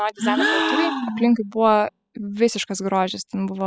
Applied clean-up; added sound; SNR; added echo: classical method spectral subtraction.